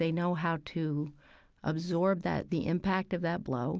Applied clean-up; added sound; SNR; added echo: none; none; none; none.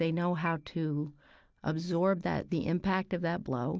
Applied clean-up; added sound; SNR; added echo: neural mask model DeepFilterNet 3.